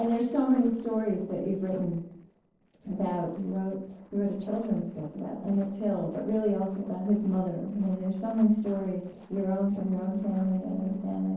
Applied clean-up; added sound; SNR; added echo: neural separator model SepFormer DNS4.